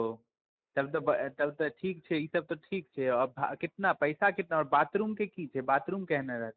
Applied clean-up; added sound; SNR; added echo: neural mask model Resemble Enhance denoiser.